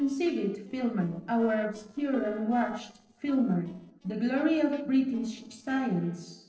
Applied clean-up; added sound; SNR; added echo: neural separator model SepFormer DNS4.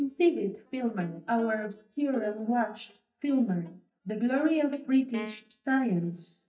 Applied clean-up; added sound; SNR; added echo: neural mask model DeepFilterNet 3.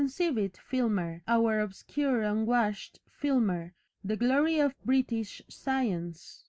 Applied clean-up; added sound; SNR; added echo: none; none; none; none.